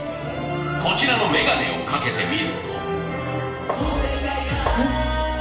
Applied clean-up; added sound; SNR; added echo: none; Tap; 8 dB; reverberation time 0.8 s.